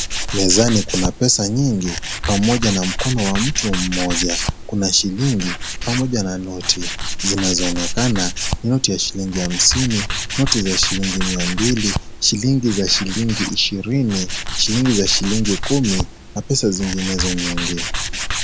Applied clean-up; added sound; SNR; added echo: none; Tools; 4 dB; none.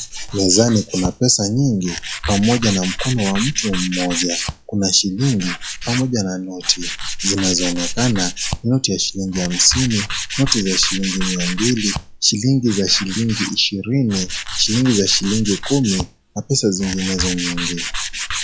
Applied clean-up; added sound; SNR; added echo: classical method log-MMSE.